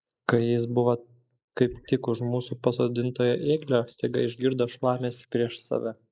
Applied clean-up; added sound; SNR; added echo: neural mask model Resemble Enhance denoiser.